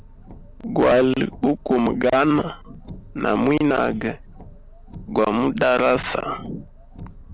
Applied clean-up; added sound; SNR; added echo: none; Car; 18 dB; none.